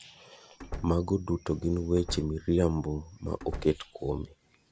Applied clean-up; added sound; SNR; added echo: none; Slam; 14 dB; none.